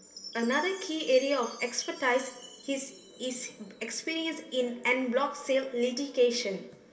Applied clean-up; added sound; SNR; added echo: none; Chime; 20 dB; reverberation time 0.2 s.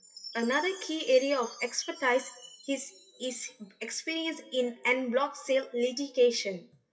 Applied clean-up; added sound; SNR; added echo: classical method WPE with log-MMSE.